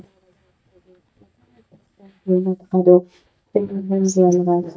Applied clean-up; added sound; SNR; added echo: neural mask model DeepFilterNet 3.